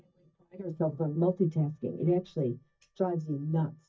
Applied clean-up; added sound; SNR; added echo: neural mask model DeepFilterNet 3.